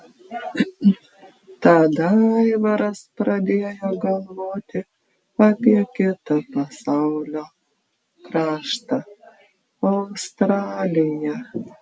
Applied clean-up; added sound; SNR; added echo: none; none; none; none.